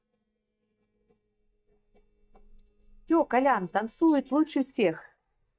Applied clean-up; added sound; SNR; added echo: neural mask model DeepFilterNet 3.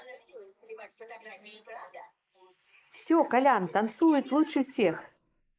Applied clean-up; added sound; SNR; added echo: neural mask model Resemble Enhance denoiser.